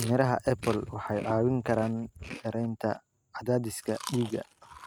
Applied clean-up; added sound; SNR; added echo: neural mask model RNNoise.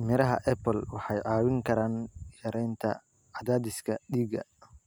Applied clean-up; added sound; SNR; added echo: none; none; none; none.